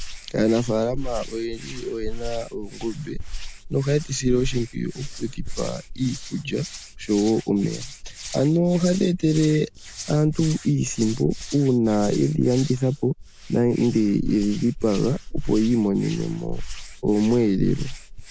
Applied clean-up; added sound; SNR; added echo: none; Hands; 9 dB; none.